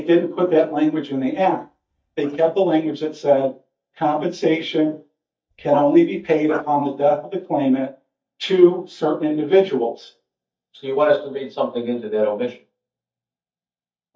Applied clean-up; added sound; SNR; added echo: neural mask model DeepFilterNet 3.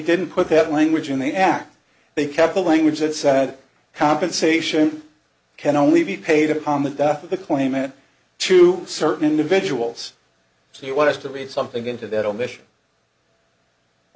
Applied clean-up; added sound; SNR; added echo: none; none; none; none.